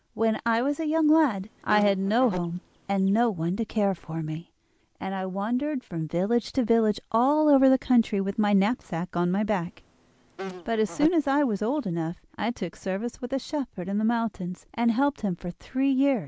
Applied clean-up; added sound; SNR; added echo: none; Insect; 15 dB; none.